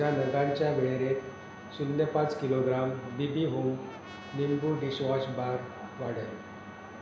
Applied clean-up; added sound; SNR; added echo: none; Trumpet; 20 dB; none.